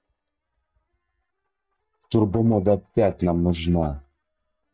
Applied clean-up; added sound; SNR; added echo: neural mask model DeepFilterNet 3.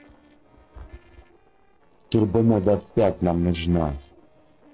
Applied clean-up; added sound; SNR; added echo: neural separator model SepFormer DNS4.